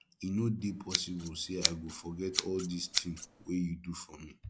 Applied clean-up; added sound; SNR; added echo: none; Scissors; -1 dB; none.